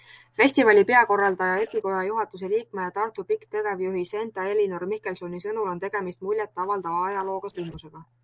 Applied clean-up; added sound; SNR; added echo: neural separator model SepFormer DNS4.